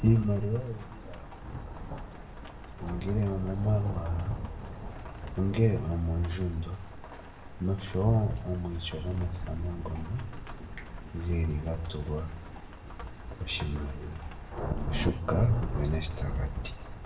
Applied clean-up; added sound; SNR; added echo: none; Rain / Thunderstorm; 6 dB; reverberation time 0.6 s.